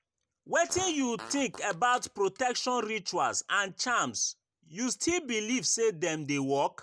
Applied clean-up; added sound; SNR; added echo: none; Fart; 20 dB; none.